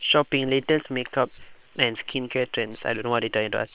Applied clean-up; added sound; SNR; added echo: neural separator model SepFormer WHAM!.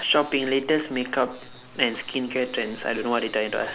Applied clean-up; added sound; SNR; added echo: none; none; none; none.